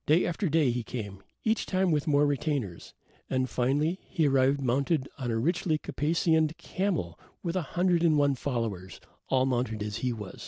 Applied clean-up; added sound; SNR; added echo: none; none; none; none.